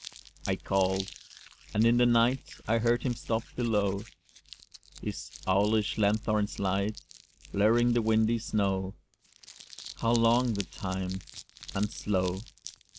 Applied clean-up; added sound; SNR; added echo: none; Crumpling, crinkling; 19 dB; none.